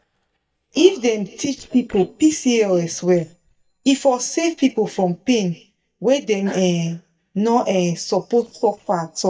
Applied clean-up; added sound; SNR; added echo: neural mask model DeepFilterNet 3.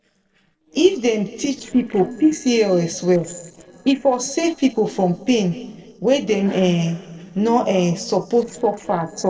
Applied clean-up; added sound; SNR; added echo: neural separator model SepFormer DNS4.